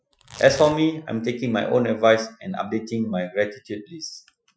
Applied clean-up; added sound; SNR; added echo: classical method Wiener filter.